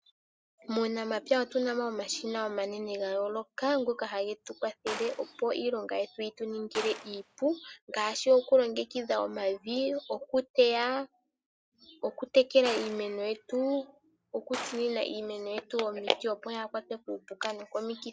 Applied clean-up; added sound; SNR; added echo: none; Gunshot, gunfire; 14 dB; none.